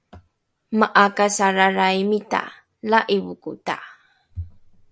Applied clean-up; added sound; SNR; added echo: none; none; none; none.